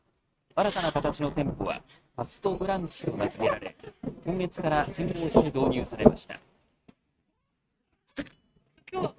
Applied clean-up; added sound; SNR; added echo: neural mask model RNNoise.